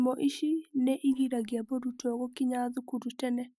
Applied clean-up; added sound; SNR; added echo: neural mask model DeepFilterNet 3.